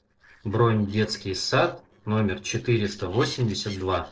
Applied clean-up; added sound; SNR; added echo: neural separator model SepFormer DNS4.